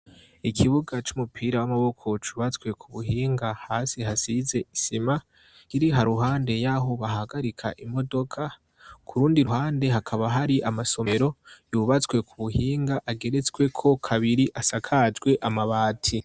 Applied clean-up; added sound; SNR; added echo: none; none; none; none.